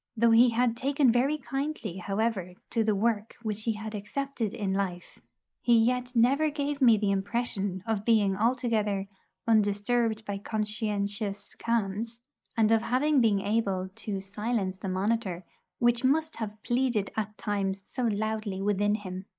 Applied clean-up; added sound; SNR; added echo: neural mask model Resemble Enhance denoiser.